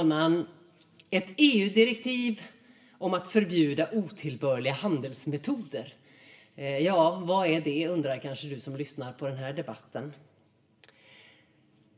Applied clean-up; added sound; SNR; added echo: none; none; none; reverberation time 0.9 s.